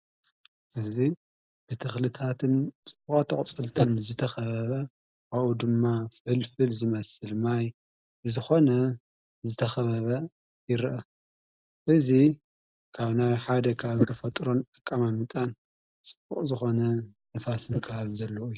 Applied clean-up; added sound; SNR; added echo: neural mask model Resemble Enhance denoiser.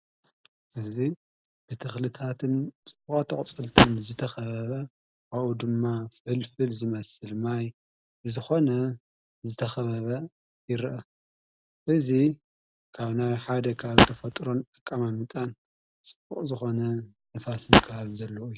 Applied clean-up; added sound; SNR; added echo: none; Fart; -5 dB; none.